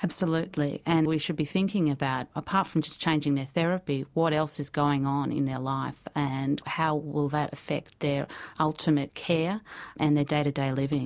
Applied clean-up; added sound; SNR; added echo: none; none; none; none.